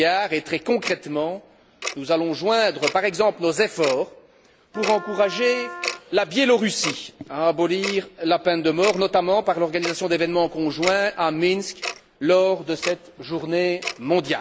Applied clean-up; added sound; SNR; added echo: none; Tick-tock + Wind instrument, woodwind instrument; 13 dB; none.